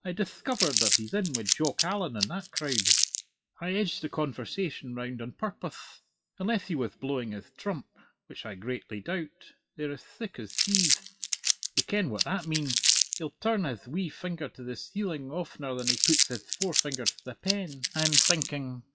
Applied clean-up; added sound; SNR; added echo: classical method WPE with log-MMSE.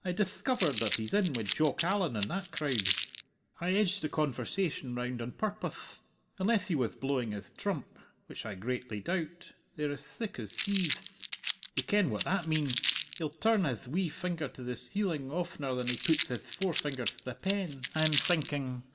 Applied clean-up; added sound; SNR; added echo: none; Crumpling, crinkling; -5 dB; reverberation time 1.1 s.